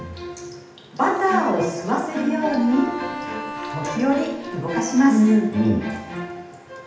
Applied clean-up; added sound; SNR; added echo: none; Bowed string instrument; 11 dB; reverberation time 0.8 s.